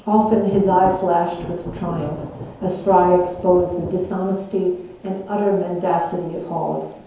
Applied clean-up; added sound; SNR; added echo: none; Thunder / Rain; 15 dB; reverberation time 0.9 s.